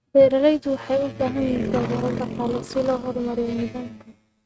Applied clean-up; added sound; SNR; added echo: neural mask model RNNoise.